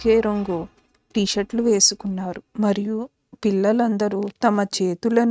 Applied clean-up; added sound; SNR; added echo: neural mask model RNNoise.